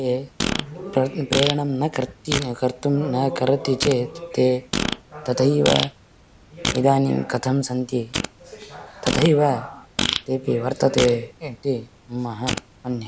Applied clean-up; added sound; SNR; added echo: none; Fart; 7 dB; none.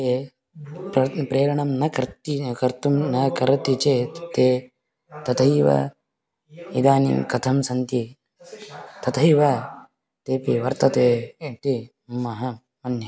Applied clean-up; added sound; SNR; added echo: none; none; none; none.